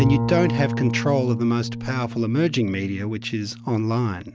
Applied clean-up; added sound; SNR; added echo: none; Bowed string instrument; 4 dB; none.